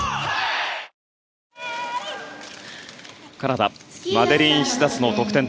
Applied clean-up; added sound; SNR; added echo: none; none; none; none.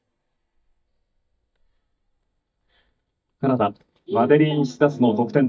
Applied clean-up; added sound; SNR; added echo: neural mask model DeepFilterNet 3.